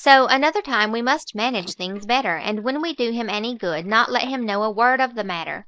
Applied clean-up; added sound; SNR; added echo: neural mask model Resemble Enhance denoiser.